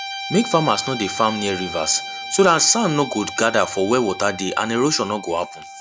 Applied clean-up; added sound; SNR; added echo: none; Guitar; 11 dB; none.